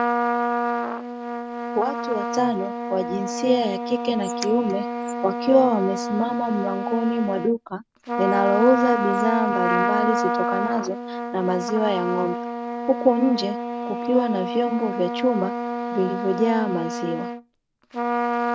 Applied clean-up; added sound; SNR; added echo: none; Trumpet; 2 dB; none.